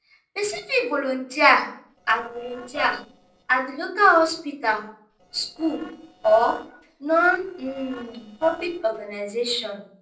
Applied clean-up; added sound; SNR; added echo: neural separator model SepFormer DNS4.